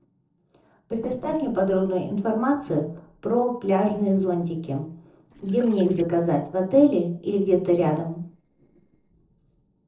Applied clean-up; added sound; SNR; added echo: neural separator model SepFormer DNS4.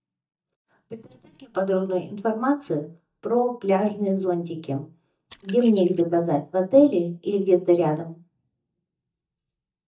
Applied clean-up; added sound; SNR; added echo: neural mask model DeepFilterNet 3.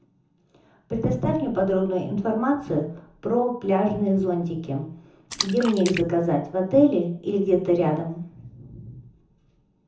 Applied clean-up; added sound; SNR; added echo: none; Splash, splatter; 11 dB; reverberation time 0.6 s.